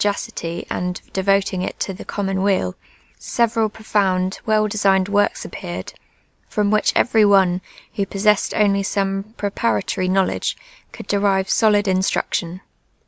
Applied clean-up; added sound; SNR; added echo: none; none; none; none.